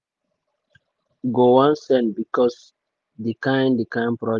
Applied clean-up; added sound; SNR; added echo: none; none; none; none.